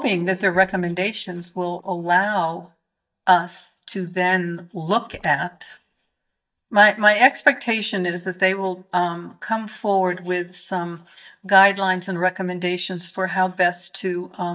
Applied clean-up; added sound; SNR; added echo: neural mask model DeepFilterNet 3.